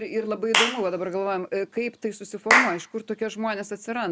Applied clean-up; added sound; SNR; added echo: none; Clapping / Chirp, tweet; 0 dB; none.